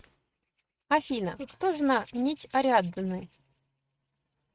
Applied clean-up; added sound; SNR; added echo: neural mask model RNNoise.